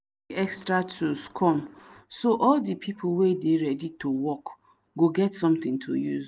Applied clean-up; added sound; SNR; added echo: none; none; none; none.